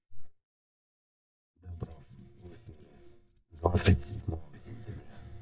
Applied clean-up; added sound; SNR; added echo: neural mask model DeepFilterNet 3.